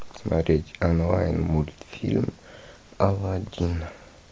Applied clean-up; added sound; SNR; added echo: none; none; none; none.